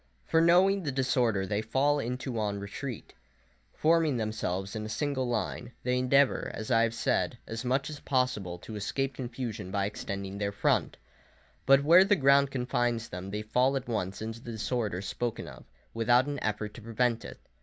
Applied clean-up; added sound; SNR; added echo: none; none; none; none.